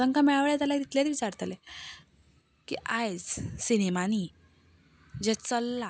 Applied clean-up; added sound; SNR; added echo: none; none; none; none.